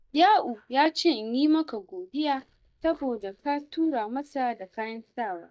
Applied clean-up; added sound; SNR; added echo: neural mask model DeepFilterNet 3.